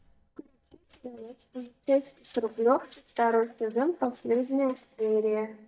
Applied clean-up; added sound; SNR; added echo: neural mask model DeepFilterNet 3.